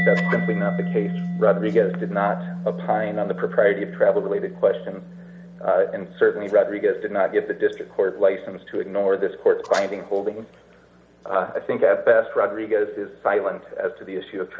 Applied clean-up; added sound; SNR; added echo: none; Mallet percussion; 10 dB; reverberation time 2.2 s.